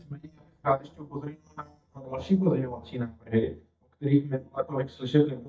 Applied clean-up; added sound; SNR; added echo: neural mask model DeepFilterNet 3.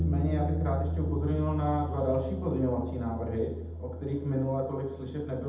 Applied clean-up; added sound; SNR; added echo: none; Bass guitar; 2 dB; reverberation time 0.8 s.